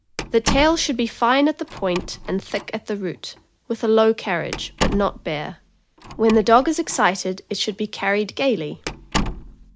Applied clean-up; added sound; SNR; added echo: none; Slam; 10 dB; none.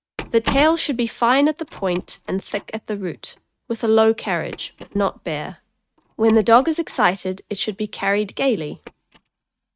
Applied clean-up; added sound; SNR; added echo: neural mask model RNNoise.